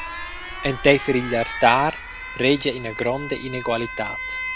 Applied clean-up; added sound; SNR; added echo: none; Alarm; 9 dB; none.